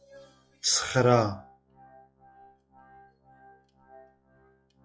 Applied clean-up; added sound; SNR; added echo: classical method log-MMSE.